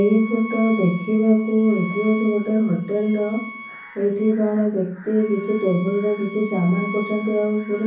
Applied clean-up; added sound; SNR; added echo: none; Bowed string instrument; 14 dB; reverberation time 0.6 s.